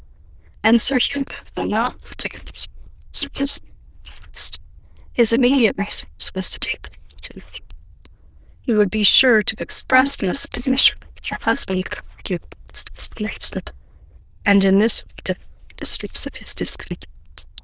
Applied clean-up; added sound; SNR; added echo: neural diffusion model UNIVERSE++.